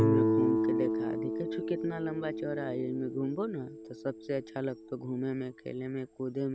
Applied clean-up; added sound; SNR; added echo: none; Guitar; -2 dB; none.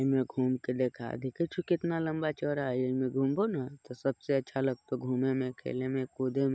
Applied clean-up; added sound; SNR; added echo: none; none; none; none.